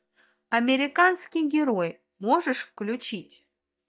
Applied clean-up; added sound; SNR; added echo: neural mask model DeepFilterNet 3.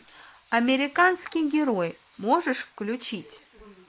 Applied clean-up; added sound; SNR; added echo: neural mask model Resemble Enhance denoiser.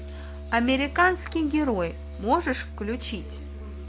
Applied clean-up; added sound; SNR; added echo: none; Musical instrument; 10 dB; none.